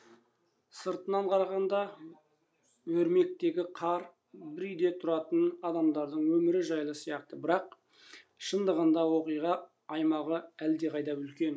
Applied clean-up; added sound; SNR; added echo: none; none; none; none.